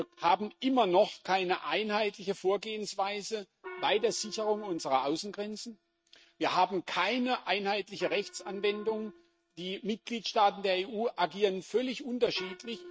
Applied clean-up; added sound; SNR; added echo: neural mask model RNNoise.